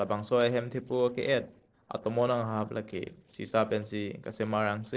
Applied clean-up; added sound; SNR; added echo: neural separator model SepFormer DNS4.